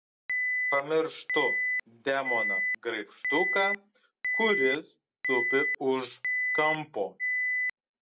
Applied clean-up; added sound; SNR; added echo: none; Alarm; -1 dB; none.